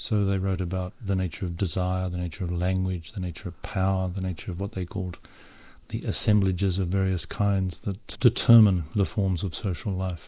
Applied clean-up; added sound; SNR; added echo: none; none; none; none.